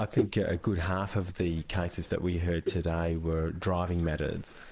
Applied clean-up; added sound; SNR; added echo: neural mask model Resemble Enhance denoiser.